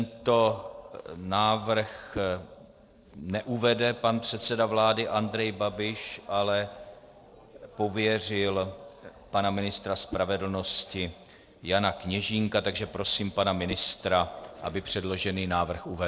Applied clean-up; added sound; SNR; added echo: neural separator model SepFormer DNS4.